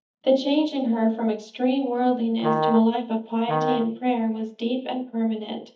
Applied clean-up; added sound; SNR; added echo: neural mask model DeepFilterNet 3.